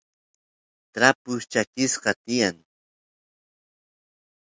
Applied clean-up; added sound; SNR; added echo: none; none; none; none.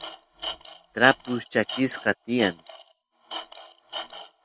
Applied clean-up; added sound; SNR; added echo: none; Tools; 12 dB; none.